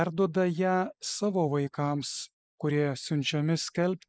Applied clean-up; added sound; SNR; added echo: neural mask model Resemble Enhance denoiser.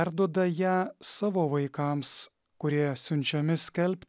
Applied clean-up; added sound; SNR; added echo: none; none; none; none.